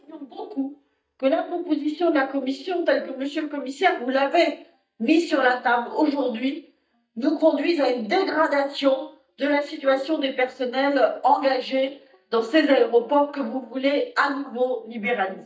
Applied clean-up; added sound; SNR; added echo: neural mask model DeepFilterNet 3.